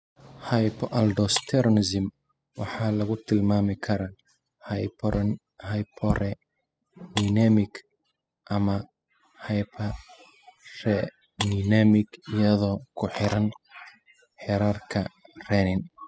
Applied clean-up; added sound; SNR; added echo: classical method spectral subtraction.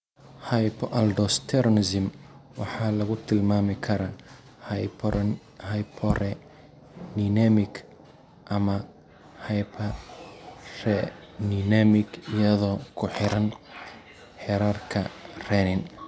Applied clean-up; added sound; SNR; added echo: none; none; none; none.